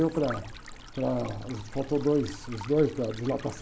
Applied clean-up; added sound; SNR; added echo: none; Stream; 13 dB; none.